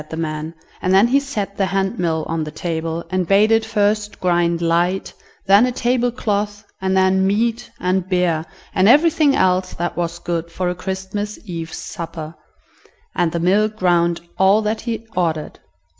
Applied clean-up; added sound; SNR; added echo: none; none; none; none.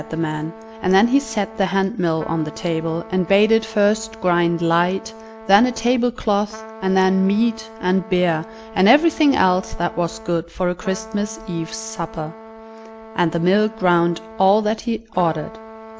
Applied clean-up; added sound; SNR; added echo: none; Trumpet; 18 dB; none.